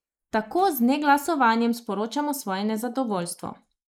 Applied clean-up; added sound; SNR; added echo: neural mask model Resemble Enhance denoiser.